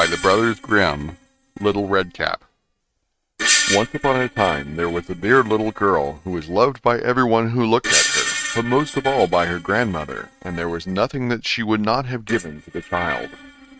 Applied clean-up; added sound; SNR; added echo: neural mask model RNNoise.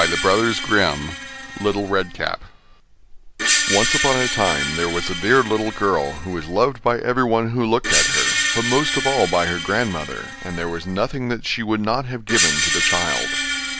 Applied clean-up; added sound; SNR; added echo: none; Screech; 3 dB; none.